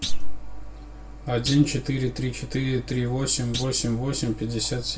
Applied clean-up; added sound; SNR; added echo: none; Thump, thud; 16 dB; reverberation time 0.2 s.